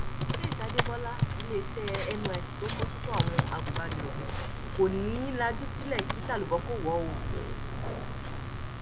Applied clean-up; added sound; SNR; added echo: none; Computer keyboard; -3 dB; none.